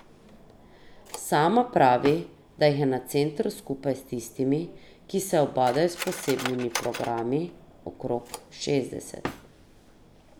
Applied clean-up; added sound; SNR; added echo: none; Cutlery, silverware; 15 dB; none.